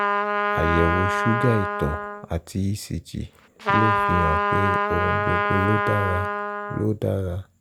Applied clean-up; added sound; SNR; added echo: none; Trumpet; -1 dB; none.